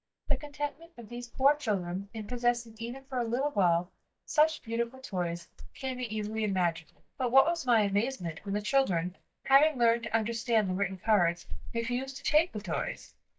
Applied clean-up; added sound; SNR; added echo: neural mask model DeepFilterNet 3.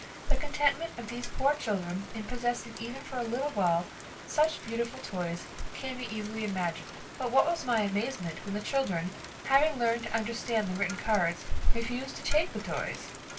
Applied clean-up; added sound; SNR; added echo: none; Rain; 15 dB; reverberation time 0.2 s.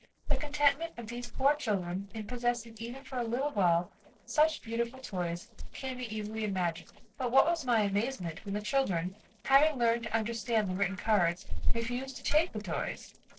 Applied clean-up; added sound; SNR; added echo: neural separator model SepFormer DNS4.